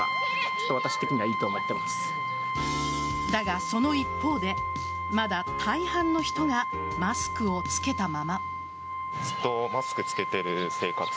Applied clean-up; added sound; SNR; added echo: none; Brass instrument; 1 dB; none.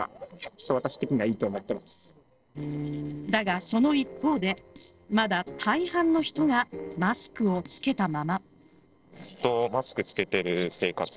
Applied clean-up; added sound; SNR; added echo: neural separator model SepFormer DNS4.